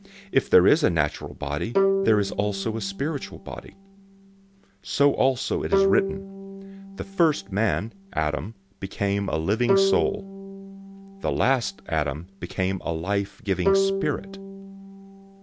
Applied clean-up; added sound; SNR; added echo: none; Bowed string instrument; 4 dB; none.